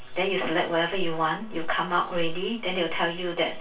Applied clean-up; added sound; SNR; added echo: none; none; none; reverberation time 0.2 s.